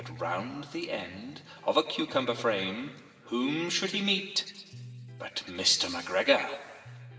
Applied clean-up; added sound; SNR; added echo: none; Electric guitar; 19 dB; reverberation time 2.4 s.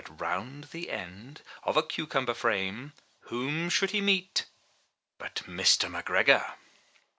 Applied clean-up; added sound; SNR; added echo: none; none; none; none.